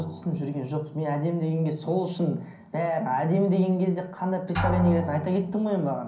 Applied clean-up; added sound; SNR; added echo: none; Drum; 11 dB; reverberation time 0.6 s.